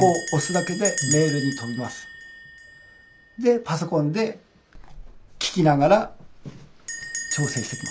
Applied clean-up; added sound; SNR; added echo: none; Bell; 9 dB; none.